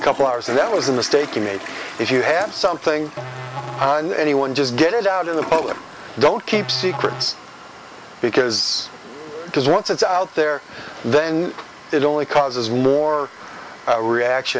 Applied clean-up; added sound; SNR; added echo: none; Toilet flush + Musical instrument; 15 dB; none.